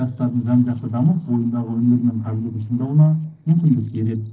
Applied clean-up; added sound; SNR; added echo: neural separator model SepFormer DNS4.